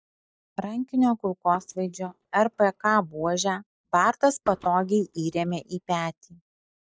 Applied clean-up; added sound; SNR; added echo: neural mask model DeepFilterNet 3.